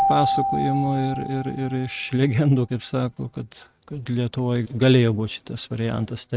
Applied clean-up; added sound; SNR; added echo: neural mask model RNNoise.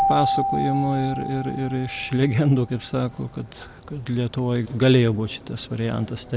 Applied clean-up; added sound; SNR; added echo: none; Keyboard (musical); 7 dB; none.